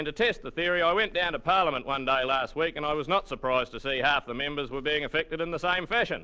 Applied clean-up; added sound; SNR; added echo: none; none; none; none.